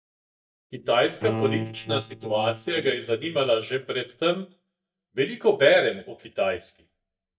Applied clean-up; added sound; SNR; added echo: neural mask model DeepFilterNet 3.